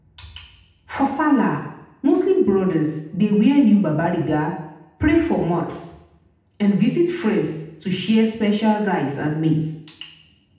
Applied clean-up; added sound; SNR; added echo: none; none; none; reverberation time 0.8 s.